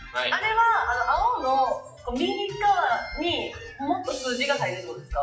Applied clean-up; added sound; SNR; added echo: classical method WPE with log-MMSE.